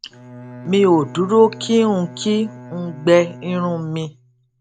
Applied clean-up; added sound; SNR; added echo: none; Bowed string instrument; 18 dB; none.